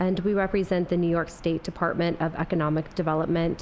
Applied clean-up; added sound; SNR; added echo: none; Gull, seagull / Ocean; 19 dB; none.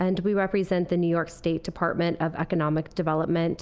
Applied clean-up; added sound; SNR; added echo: none; none; none; none.